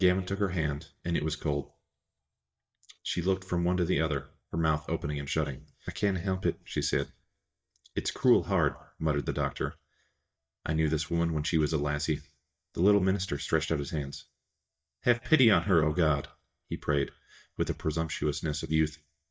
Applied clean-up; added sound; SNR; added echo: neural mask model DeepFilterNet 3.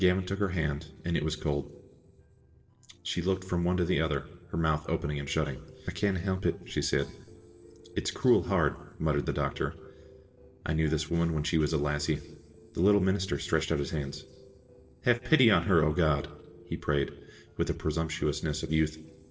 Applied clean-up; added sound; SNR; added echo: neural separator model SepFormer DNS4.